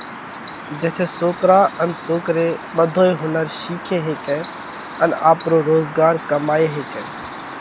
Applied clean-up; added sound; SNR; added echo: none; Chirp, tweet; 13 dB; none.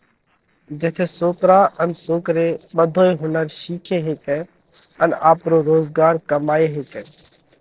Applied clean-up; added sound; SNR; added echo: neural separator model SepFormer DNS4.